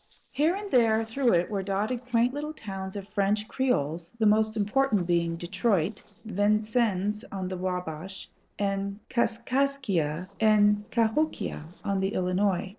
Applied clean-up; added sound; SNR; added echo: neural separator model SepFormer DNS4.